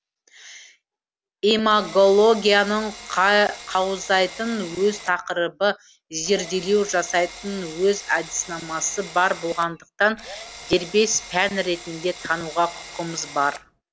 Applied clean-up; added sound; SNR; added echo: none; Drill; 16 dB; none.